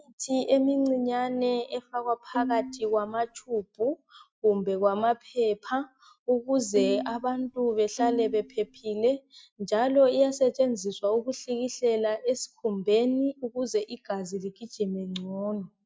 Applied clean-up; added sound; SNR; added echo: neural mask model RNNoise.